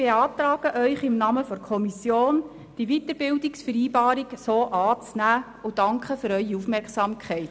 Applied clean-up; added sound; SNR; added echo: none; none; none; none.